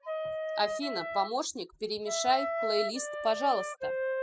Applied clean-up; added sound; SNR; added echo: classical method spectral subtraction.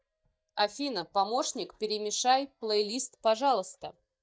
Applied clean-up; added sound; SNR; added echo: neural mask model DeepFilterNet 3.